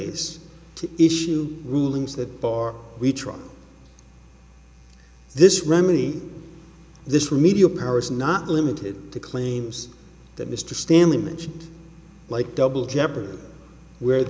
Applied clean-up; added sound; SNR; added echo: none; none; none; none.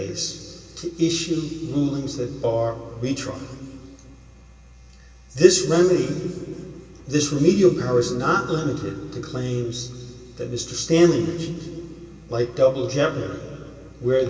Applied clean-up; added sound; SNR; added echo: none; none; none; reverberation time 2.4 s.